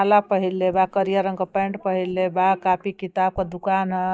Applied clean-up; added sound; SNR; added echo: neural mask model DeepFilterNet 3.